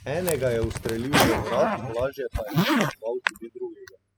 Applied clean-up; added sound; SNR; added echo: classical method spectral subtraction.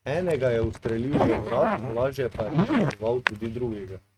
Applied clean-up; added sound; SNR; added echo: neural mask model RNNoise.